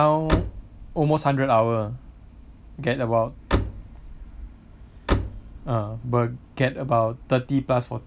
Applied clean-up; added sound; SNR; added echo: none; Slam; 4 dB; none.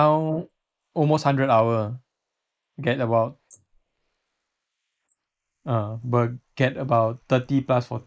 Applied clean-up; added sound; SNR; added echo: neural mask model Resemble Enhance denoiser.